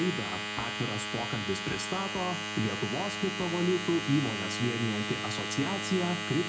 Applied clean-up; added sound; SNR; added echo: none; Domestic sounds, home sounds; 3 dB; reverberation time 0.4 s.